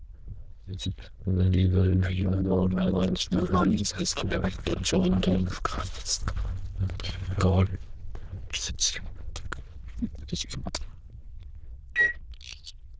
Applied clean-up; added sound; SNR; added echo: neural diffusion model UNIVERSE++.